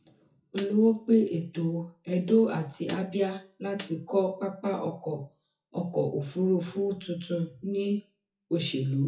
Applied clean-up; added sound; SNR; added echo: classical method WPE with log-MMSE.